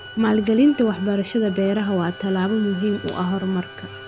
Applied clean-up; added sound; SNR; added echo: none; Race car, auto racing / Accelerating, revving, vroom + Bowed string instrument; 17 dB; none.